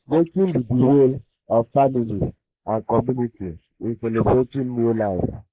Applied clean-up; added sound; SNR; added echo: neural mask model Resemble Enhance denoiser.